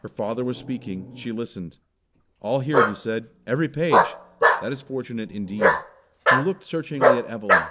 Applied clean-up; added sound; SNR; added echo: none; Bark; -4 dB; none.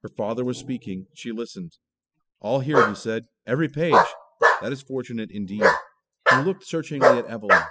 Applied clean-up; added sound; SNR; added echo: classical method spectral subtraction.